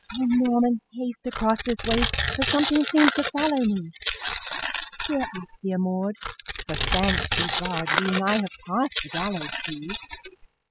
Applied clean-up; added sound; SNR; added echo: classical method spectral subtraction.